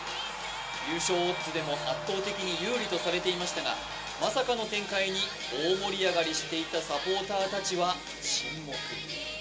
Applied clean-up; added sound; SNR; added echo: none; Wind; 17 dB; reverberation time 0.2 s.